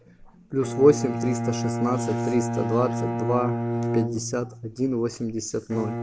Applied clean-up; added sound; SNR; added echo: none; Bowed string instrument; 3 dB; none.